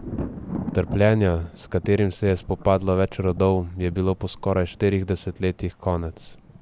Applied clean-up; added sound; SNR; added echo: none; Thunder; 14 dB; none.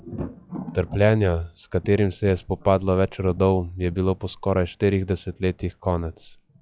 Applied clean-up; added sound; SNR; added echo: classical method log-MMSE.